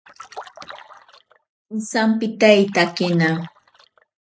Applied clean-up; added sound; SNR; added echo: neural mask model RNNoise.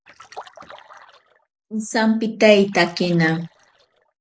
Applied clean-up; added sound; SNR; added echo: neural separator model SepFormer DNS4.